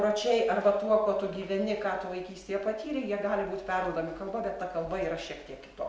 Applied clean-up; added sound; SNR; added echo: none; none; none; none.